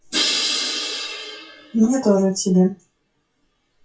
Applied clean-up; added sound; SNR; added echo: classical method WPE with log-MMSE.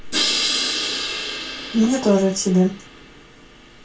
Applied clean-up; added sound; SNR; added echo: none; Crash cymbal; 4 dB; reverberation time 0.2 s.